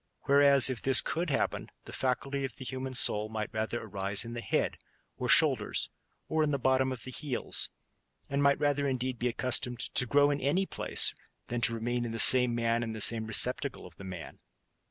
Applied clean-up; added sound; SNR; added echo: none; none; none; none.